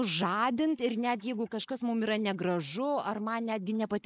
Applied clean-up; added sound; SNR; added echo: neural mask model Resemble Enhance denoiser.